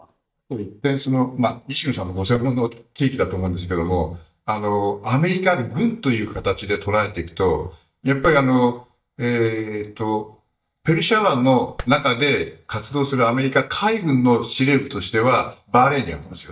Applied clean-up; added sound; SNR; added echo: neural mask model DeepFilterNet 3.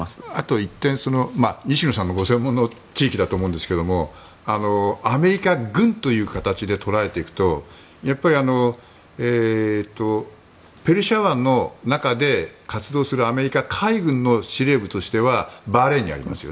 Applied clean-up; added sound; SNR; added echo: none; none; none; none.